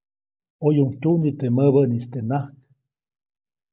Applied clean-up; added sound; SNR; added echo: neural mask model DeepFilterNet 3.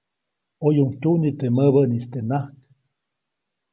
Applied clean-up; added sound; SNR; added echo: none; none; none; none.